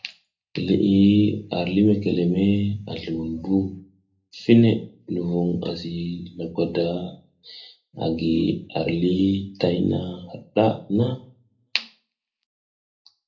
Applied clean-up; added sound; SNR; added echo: none; none; none; reverberation time 0.3 s.